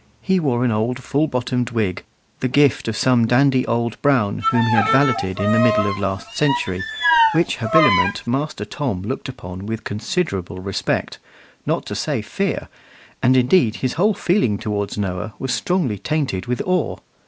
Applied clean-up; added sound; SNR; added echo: none; Bowed string instrument; 0 dB; none.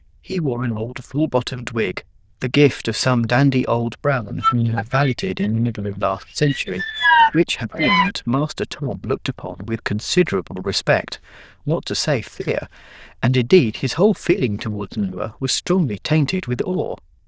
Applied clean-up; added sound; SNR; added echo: neural diffusion model UNIVERSE++.